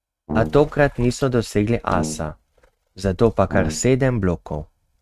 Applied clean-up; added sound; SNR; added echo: neural mask model RNNoise.